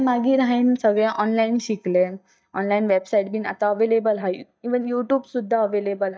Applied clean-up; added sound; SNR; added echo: neural mask model DeepFilterNet 3.